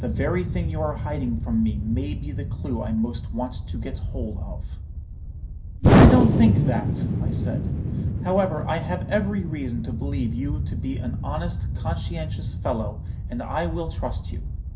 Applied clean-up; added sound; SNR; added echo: none; Explosion; -4 dB; reverberation time 0.3 s.